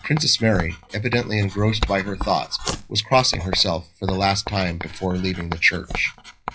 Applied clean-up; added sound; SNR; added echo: classical method WPE with log-MMSE.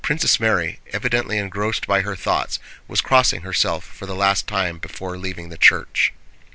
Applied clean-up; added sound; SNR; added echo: none; none; none; none.